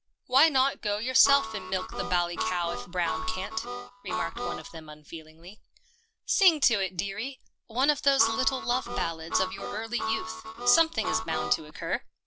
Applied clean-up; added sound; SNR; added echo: none; Harmonica; 5 dB; none.